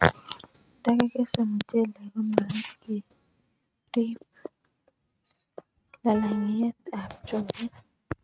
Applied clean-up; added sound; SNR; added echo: neural mask model RNNoise.